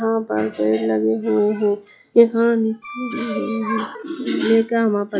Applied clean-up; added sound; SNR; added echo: classical method log-MMSE.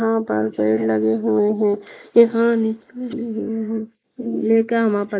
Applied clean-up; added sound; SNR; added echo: neural mask model Resemble Enhance denoiser.